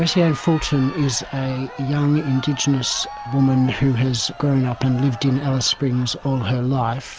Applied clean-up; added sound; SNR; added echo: none; Crowd; 17 dB; none.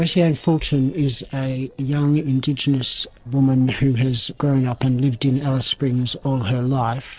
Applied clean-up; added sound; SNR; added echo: neural separator model SepFormer DNS4.